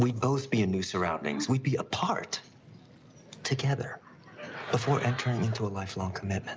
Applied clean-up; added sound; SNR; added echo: none; none; none; none.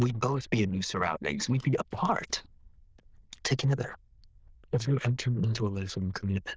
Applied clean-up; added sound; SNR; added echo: neural diffusion model UNIVERSE++.